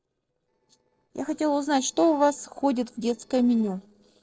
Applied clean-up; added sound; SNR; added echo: neural separator model SepFormer DNS4.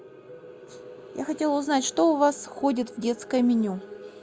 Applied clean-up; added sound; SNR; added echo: none; none; none; none.